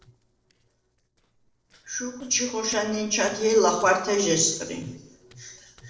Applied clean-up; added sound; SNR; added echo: neural separator model SepFormer DNS4.